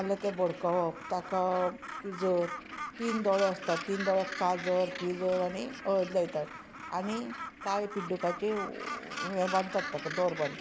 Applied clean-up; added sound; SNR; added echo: none; Gull, seagull; 9 dB; none.